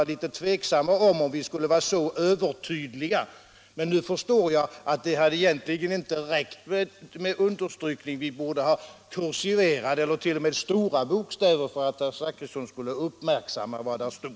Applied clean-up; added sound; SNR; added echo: none; none; none; none.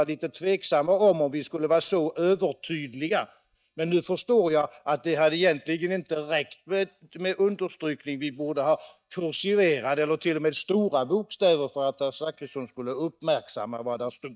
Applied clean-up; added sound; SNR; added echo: neural mask model DeepFilterNet 3.